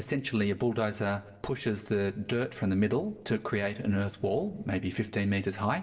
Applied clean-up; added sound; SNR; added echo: neural separator model SepFormer DNS4.